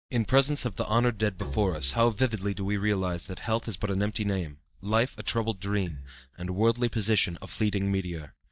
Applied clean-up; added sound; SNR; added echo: neural mask model DeepFilterNet 3.